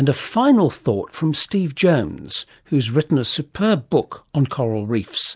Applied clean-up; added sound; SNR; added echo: none; none; none; none.